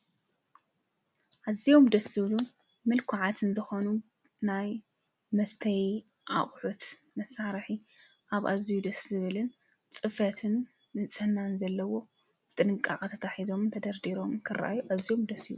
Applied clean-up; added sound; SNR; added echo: none; none; none; none.